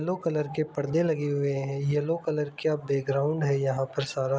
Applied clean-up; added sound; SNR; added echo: none; none; none; none.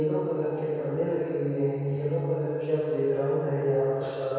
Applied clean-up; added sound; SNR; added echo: none; none; none; reverberation time 2.2 s.